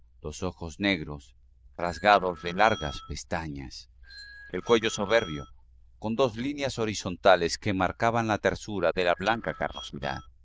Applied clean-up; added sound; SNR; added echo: neural diffusion model UNIVERSE++.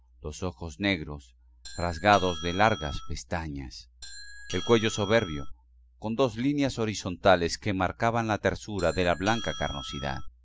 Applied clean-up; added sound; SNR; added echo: none; Doorbell; 9 dB; none.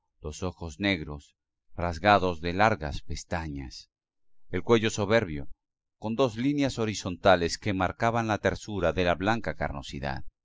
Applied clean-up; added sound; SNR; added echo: neural mask model Resemble Enhance denoiser.